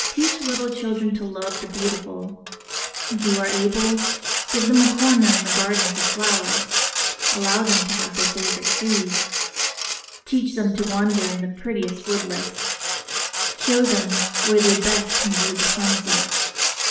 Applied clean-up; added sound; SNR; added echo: none; Sawing; 0 dB; reverberation time 0.8 s.